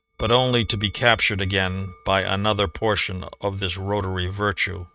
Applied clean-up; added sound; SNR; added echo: neural mask model RNNoise.